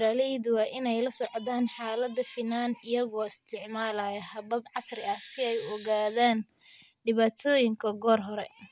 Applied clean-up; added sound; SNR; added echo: none; none; none; none.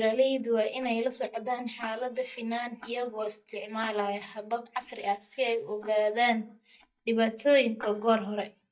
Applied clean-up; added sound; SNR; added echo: neural mask model DeepFilterNet 3.